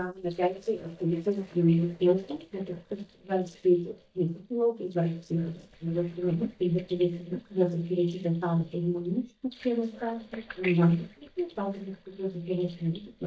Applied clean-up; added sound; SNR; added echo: neural mask model DeepFilterNet 3.